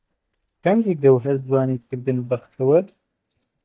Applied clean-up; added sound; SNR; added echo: neural mask model DeepFilterNet 3.